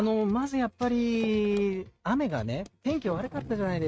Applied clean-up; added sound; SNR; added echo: neural mask model RNNoise.